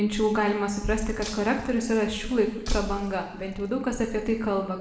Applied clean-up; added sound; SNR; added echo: none; Shatter; 18 dB; reverberation time 1.2 s.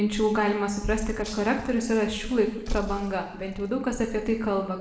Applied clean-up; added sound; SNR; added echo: neural separator model SepFormer DNS4.